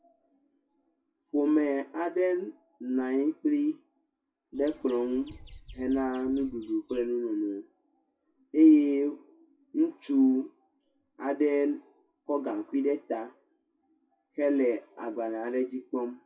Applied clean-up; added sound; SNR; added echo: classical method WPE with log-MMSE.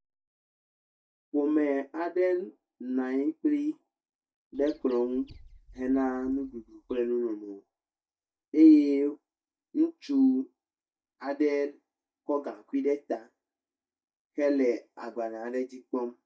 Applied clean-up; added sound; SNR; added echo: neural mask model DeepFilterNet 3.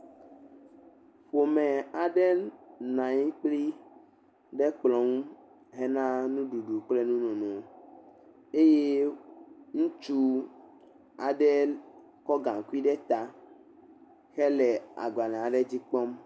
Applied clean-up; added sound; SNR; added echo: none; none; none; none.